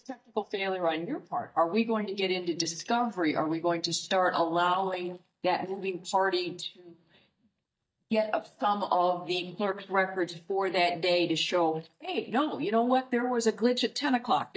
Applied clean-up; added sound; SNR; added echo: neural mask model DeepFilterNet 3.